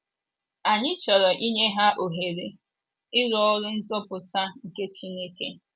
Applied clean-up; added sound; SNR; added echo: none; none; none; none.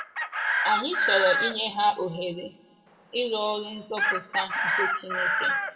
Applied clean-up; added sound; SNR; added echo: none; Chicken, rooster; -1 dB; reverberation time 1.1 s.